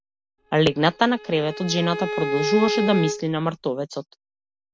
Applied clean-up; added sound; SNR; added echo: none; Bowed string instrument; 5 dB; none.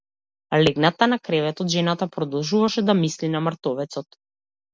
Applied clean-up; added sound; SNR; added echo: none; none; none; none.